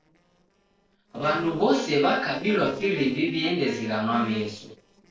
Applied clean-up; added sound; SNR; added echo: neural separator model SepFormer DNS4.